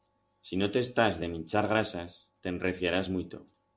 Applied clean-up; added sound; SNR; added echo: none; none; none; none.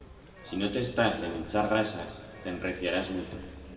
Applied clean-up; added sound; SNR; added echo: none; Zipper (clothing) / Telephone; 16 dB; reverberation time 1.9 s.